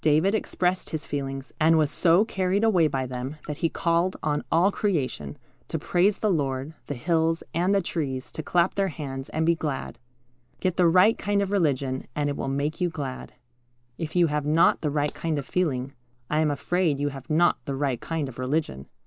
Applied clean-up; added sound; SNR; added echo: neural mask model Resemble Enhance denoiser.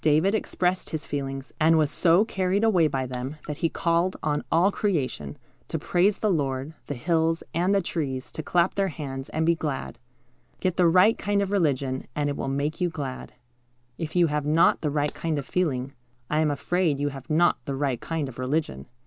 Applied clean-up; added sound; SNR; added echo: none; Raindrop; 20 dB; none.